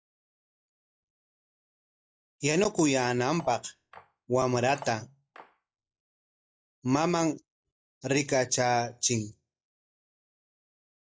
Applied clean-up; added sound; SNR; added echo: classical method log-MMSE.